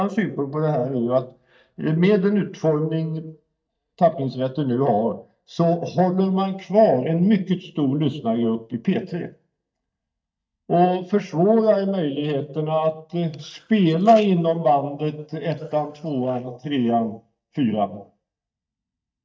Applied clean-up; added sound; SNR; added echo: neural mask model DeepFilterNet 3.